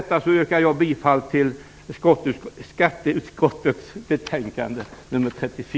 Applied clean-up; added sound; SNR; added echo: none; none; none; none.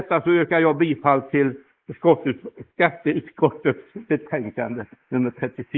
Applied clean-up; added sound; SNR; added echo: neural mask model Resemble Enhance denoiser.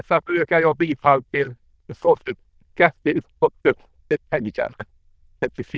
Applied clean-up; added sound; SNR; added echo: neural diffusion model UNIVERSE++.